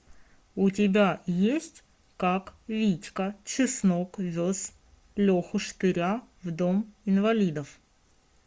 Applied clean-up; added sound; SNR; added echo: none; none; none; none.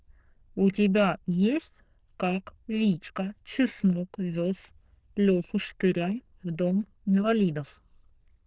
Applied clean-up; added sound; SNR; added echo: neural diffusion model UNIVERSE++.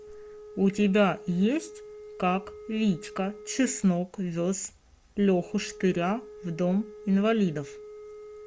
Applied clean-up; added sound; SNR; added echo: none; Wind instrument, woodwind instrument; 17 dB; none.